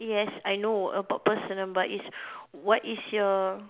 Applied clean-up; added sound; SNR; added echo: none; none; none; none.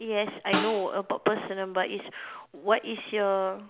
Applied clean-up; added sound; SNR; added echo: none; Snare drum; 8 dB; none.